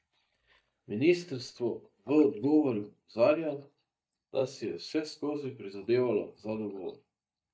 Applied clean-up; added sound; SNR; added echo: neural mask model DeepFilterNet 3.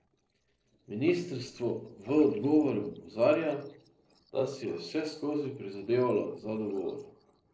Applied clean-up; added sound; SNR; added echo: neural separator model SepFormer DNS4.